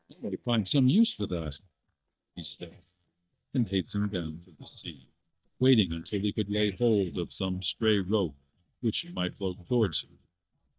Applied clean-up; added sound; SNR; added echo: neural mask model DeepFilterNet 3.